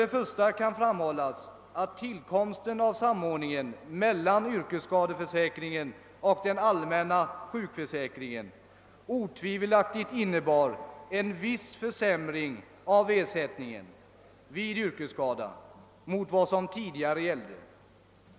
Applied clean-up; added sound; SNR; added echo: none; none; none; none.